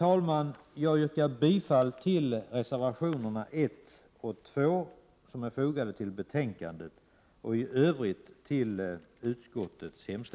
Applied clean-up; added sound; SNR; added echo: none; none; none; none.